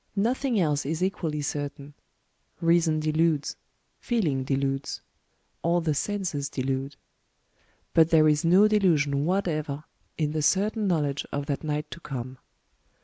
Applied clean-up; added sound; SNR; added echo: none; none; none; none.